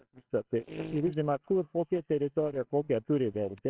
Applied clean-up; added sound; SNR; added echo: neural separator model SepFormer WHAMR!.